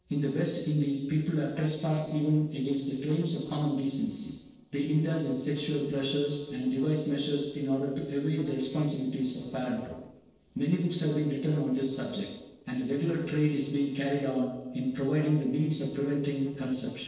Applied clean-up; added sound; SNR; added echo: neural separator model SepFormer DNS4.